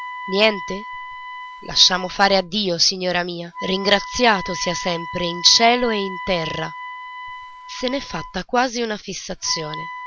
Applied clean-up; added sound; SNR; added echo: none; Wind instrument, woodwind instrument; 12 dB; none.